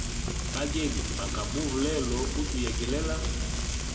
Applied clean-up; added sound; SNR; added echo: none; Frying (food); -3 dB; reverberation time 1.9 s.